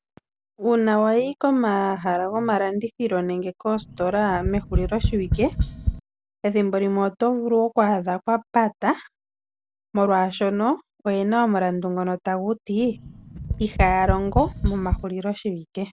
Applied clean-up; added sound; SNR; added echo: none; Tap; 3 dB; none.